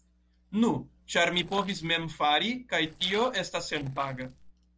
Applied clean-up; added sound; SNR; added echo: neural separator model SepFormer DNS4.